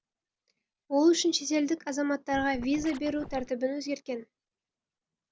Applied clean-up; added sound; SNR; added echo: none; Scratching (performance technique); 13 dB; none.